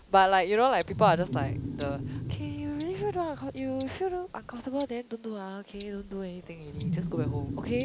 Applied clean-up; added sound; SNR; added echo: none; Tick-tock + Wild animals; 5 dB; none.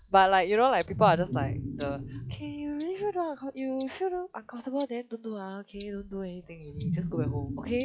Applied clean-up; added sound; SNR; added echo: classical method log-MMSE.